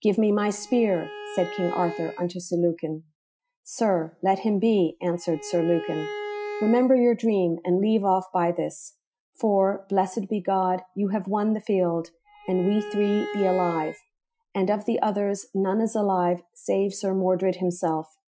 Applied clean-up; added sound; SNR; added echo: classical method Wiener filter.